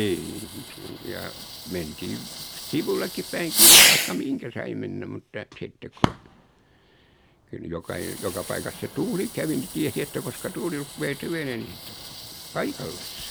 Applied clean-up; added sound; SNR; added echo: none; Fireworks; -5 dB; none.